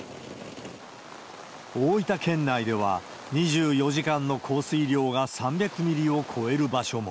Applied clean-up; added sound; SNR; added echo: none; none; none; none.